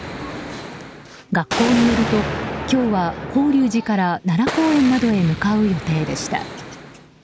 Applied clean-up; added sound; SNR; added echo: none; Explosion; 8 dB; none.